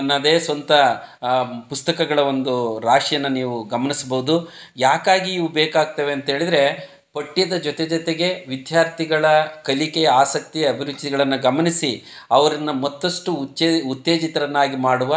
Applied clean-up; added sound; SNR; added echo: none; none; none; none.